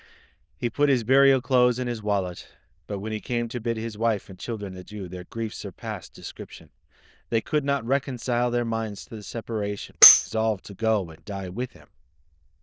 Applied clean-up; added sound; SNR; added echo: neural diffusion model UNIVERSE++.